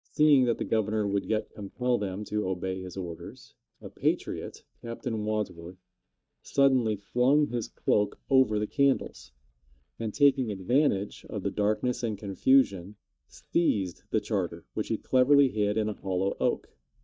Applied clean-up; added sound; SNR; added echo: neural mask model DeepFilterNet 3.